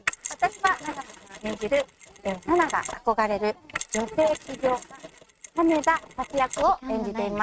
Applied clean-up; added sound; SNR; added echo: neural mask model RNNoise.